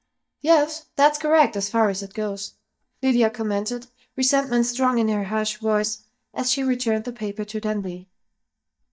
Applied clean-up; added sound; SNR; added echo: neural mask model DeepFilterNet 3.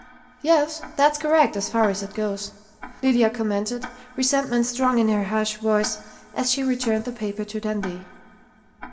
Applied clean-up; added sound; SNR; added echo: none; Tick-tock; 19 dB; reverberation time 1.5 s.